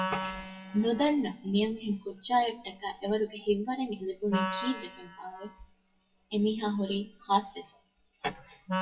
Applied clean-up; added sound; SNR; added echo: classical method WPE with log-MMSE.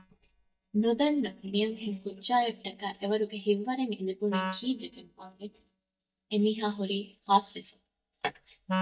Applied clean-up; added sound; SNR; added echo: neural mask model DeepFilterNet 3.